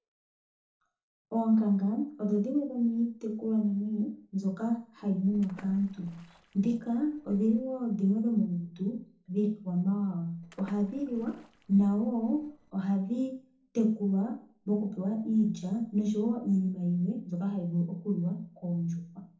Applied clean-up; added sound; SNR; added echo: neural separator model SepFormer DNS4.